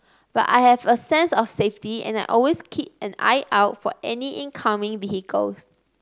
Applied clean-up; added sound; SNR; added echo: none; none; none; none.